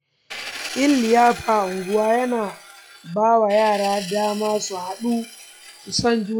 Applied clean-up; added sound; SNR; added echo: classical method log-MMSE.